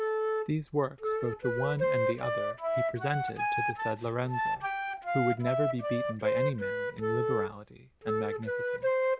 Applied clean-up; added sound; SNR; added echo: none; Wind instrument, woodwind instrument; -3 dB; none.